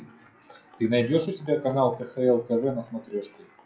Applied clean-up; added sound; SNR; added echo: classical method WPE with log-MMSE.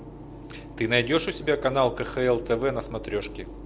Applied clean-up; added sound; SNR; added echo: none; none; none; none.